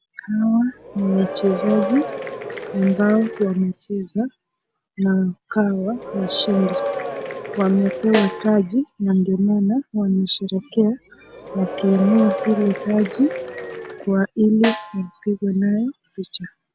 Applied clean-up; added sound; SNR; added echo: none; Snare drum + Applause / Crowd / Cheering; 9 dB; none.